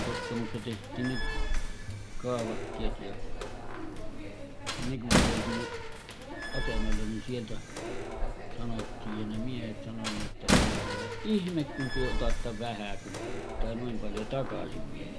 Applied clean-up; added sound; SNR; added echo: none; Slam; -5 dB; none.